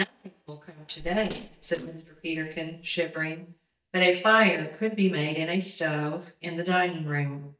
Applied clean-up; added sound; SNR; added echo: neural mask model DeepFilterNet 3.